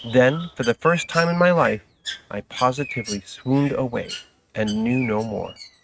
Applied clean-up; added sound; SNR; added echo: neural mask model RNNoise.